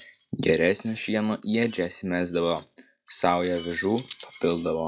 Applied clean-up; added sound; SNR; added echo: classical method log-MMSE.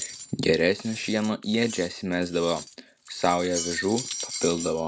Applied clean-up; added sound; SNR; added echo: none; Cutlery, silverware; 11 dB; none.